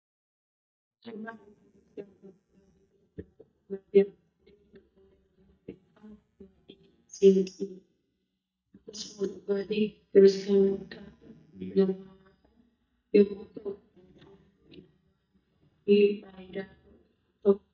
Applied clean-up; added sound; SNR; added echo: neural mask model DeepFilterNet 3.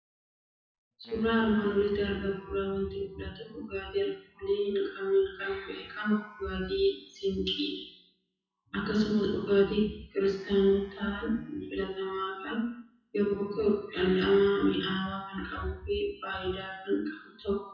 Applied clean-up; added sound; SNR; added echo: classical method WPE with log-MMSE.